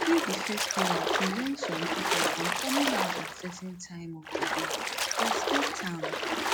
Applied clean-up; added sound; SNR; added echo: none; Splash, splatter; -4 dB; none.